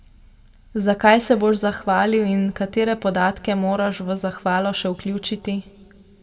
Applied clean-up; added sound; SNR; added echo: none; none; none; reverberation time 1.2 s.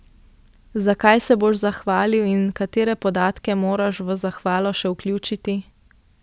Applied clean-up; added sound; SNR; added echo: none; none; none; none.